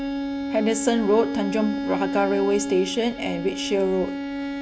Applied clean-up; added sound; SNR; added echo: none; Bowed string instrument; 5 dB; none.